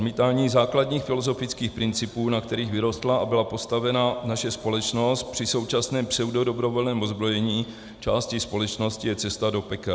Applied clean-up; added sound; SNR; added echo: none; none; none; none.